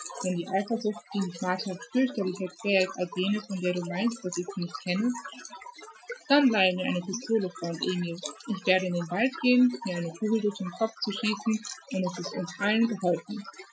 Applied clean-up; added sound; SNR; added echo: classical method Wiener filter.